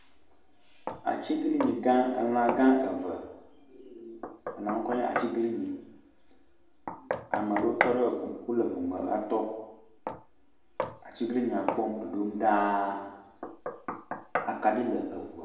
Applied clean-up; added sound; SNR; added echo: none; Knock; 9 dB; reverberation time 0.8 s.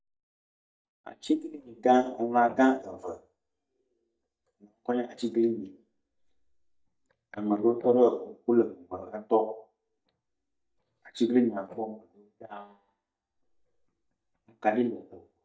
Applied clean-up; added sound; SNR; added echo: neural mask model DeepFilterNet 3.